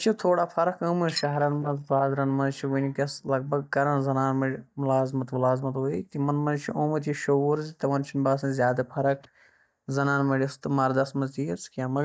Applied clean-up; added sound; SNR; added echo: neural mask model DeepFilterNet 3.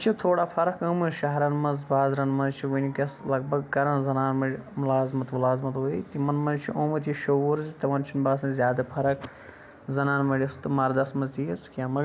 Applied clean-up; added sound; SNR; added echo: none; none; none; none.